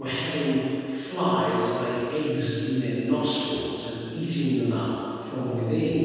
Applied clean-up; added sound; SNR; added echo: none; none; none; reverberation time 2.1 s.